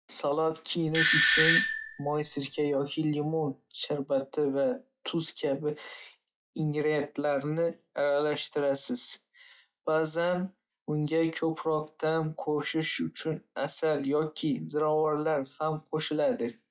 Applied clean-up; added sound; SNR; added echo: classical method log-MMSE.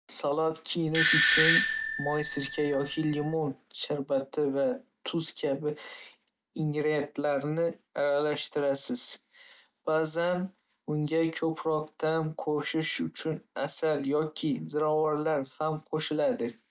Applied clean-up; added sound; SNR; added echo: none; Doorbell; -2 dB; none.